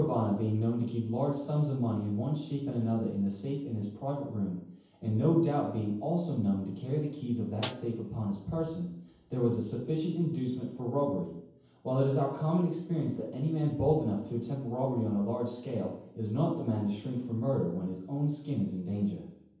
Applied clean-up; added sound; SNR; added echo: none; Snare drum; 13 dB; reverberation time 0.9 s.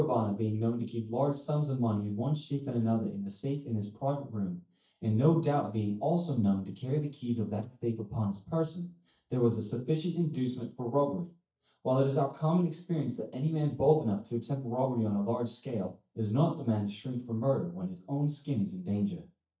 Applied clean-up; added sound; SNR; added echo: neural mask model DeepFilterNet 3.